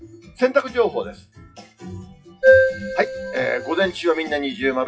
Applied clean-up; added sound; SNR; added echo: classical method WPE with log-MMSE.